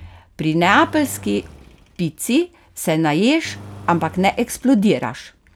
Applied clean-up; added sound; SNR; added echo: none; Engine; 19 dB; none.